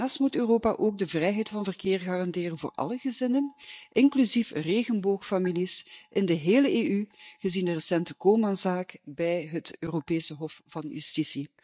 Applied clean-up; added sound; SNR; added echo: neural mask model DeepFilterNet 3.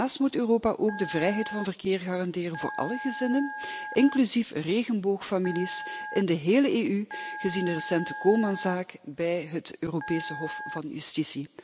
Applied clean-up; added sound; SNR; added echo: none; Telephone; 12 dB; none.